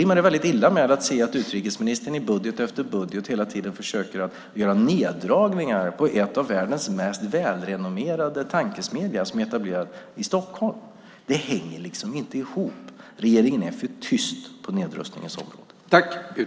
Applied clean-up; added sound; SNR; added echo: none; none; none; none.